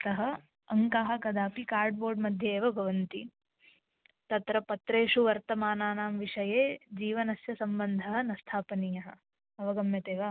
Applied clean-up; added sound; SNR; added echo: none; none; none; none.